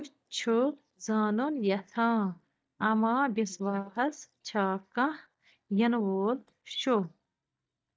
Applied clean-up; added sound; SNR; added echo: neural mask model DeepFilterNet 3.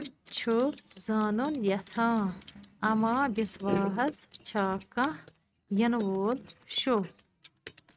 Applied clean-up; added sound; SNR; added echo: neural mask model RNNoise.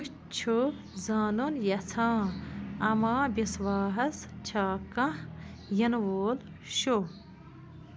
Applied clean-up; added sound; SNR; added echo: none; none; none; none.